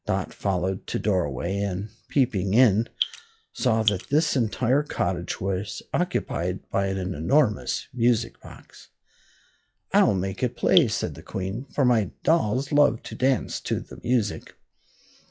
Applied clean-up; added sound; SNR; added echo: classical method log-MMSE.